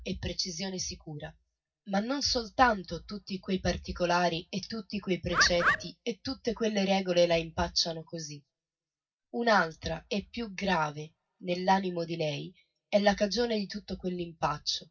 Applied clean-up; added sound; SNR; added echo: none; Bird; -3 dB; reverberation time 0.4 s.